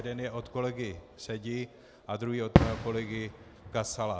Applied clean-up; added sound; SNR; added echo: none; Fireworks; -1 dB; none.